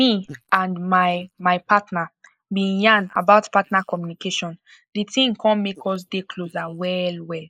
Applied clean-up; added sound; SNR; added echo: neural mask model Resemble Enhance denoiser.